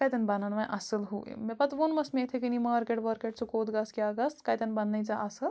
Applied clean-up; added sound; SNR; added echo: none; none; none; none.